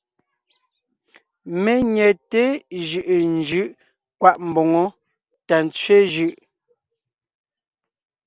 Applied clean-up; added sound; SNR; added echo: none; none; none; none.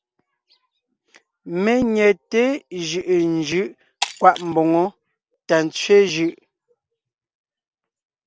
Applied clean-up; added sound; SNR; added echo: none; Shatter; 14 dB; none.